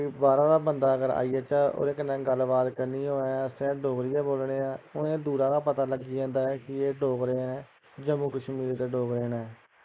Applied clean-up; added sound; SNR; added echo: neural mask model Resemble Enhance denoiser.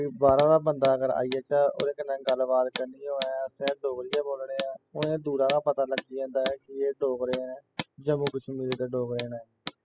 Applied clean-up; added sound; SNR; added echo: classical method spectral subtraction.